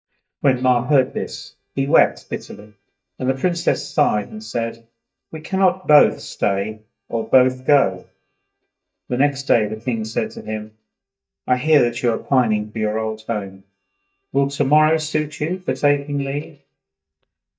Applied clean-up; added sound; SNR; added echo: neural mask model DeepFilterNet 3.